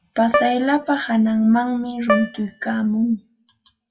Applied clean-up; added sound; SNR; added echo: classical method WPE with log-MMSE.